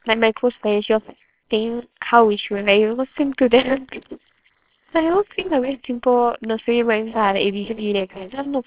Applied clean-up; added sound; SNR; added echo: neural separator model SepFormer WHAMR!.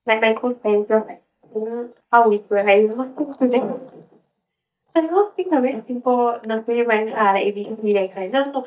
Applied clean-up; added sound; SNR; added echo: neural mask model DeepFilterNet 3.